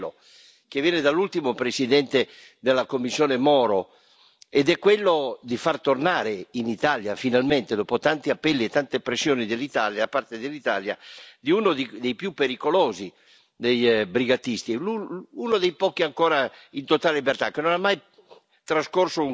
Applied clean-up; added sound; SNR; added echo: none; none; none; none.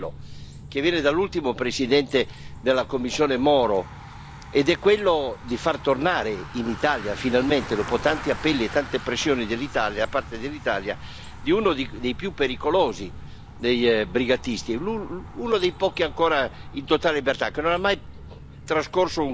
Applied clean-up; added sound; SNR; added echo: none; Bicycle; 14 dB; none.